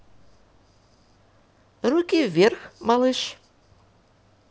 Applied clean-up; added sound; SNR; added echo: none; none; none; none.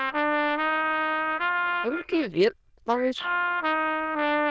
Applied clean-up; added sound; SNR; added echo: neural diffusion model UNIVERSE++.